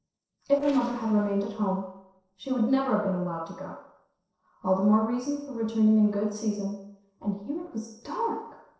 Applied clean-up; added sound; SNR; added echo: neural separator model SepFormer DNS4.